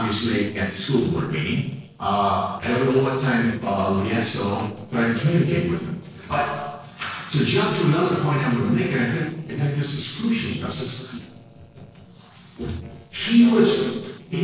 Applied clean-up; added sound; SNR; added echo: neural separator model SepFormer DNS4.